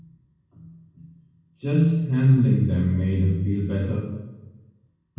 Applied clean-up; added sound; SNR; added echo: none; none; none; reverberation time 1.1 s.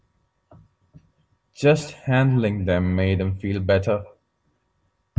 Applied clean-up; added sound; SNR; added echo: none; none; none; none.